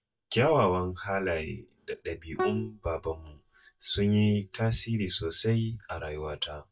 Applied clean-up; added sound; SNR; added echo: neural mask model DeepFilterNet 3.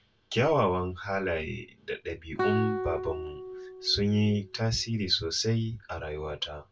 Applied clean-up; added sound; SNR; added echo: none; Guitar; 6 dB; reverberation time 0.1 s.